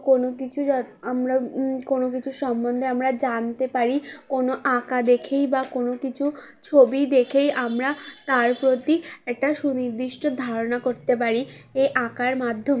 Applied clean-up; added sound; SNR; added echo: none; none; none; none.